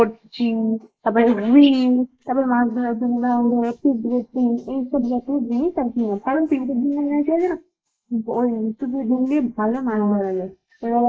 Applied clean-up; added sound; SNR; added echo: neural mask model Resemble Enhance denoiser.